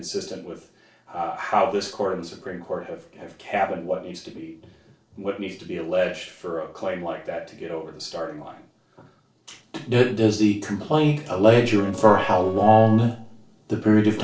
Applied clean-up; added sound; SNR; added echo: neural separator model SepFormer DNS4.